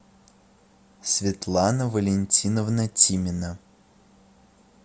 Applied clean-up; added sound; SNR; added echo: none; none; none; none.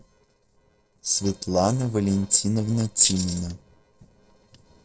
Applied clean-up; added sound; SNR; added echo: neural separator model SepFormer DNS4.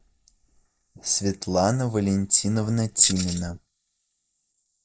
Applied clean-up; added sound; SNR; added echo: neural mask model Resemble Enhance denoiser.